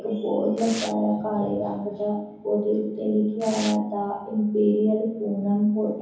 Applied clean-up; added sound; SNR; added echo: none; Domestic sounds, home sounds; 19 dB; reverberation time 0.9 s.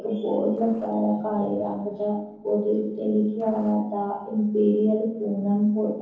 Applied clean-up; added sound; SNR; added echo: neural separator model SepFormer DNS4.